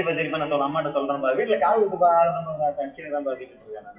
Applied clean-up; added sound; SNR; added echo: classical method WPE with log-MMSE.